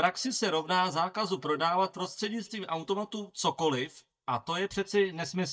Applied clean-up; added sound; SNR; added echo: neural mask model DeepFilterNet 3.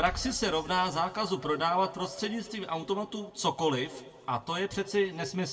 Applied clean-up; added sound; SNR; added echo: none; Liquid; 18 dB; reverberation time 1.3 s.